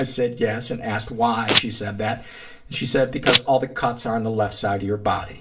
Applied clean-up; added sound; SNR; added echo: none; Domestic sounds, home sounds; 0 dB; reverberation time 0.4 s.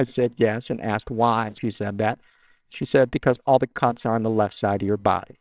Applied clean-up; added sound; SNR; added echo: neural separator model SepFormer WHAMR!.